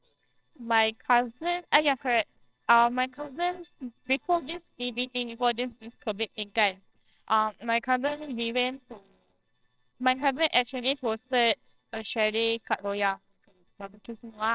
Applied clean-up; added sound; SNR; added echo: neural separator model SepFormer WHAMR!.